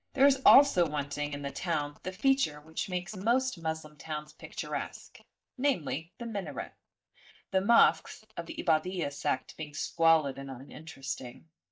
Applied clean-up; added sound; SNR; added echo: neural mask model DeepFilterNet 3.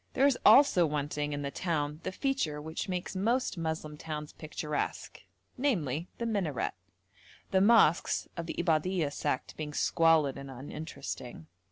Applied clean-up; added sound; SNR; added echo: none; none; none; none.